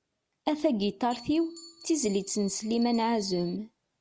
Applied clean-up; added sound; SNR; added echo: none; Bell; 18 dB; none.